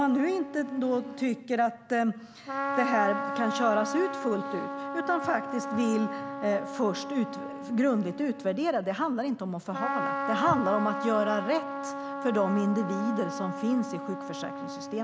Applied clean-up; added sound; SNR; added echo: none; Trumpet; 6 dB; none.